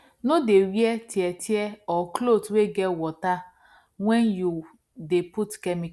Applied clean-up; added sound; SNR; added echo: none; none; none; none.